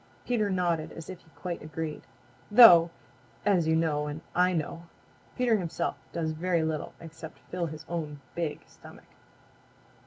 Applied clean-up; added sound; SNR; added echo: none; none; none; none.